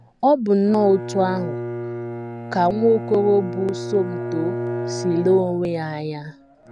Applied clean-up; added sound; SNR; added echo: none; Bowed string instrument; 8 dB; none.